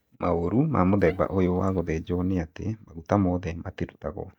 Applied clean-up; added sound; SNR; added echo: neural mask model DeepFilterNet 3.